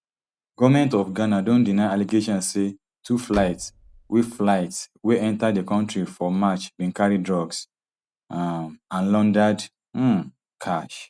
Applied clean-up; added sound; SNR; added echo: none; Slam; 16 dB; none.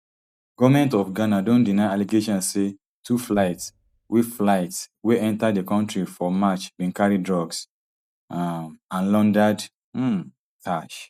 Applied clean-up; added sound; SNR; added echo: neural mask model DeepFilterNet 3.